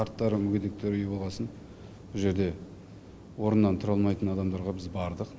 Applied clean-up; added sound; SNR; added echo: none; none; none; none.